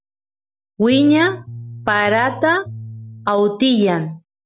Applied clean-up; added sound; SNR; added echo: none; Bass guitar; 14 dB; none.